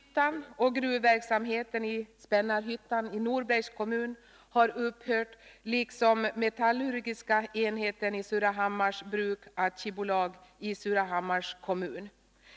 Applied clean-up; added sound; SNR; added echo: none; none; none; none.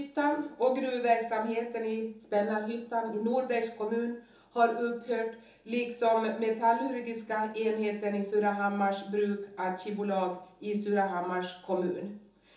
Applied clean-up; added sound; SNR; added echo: none; none; none; reverberation time 1.2 s.